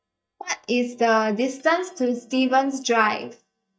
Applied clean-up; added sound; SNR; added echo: neural mask model DeepFilterNet 3.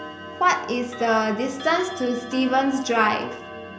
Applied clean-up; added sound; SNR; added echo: none; Clock; 13 dB; none.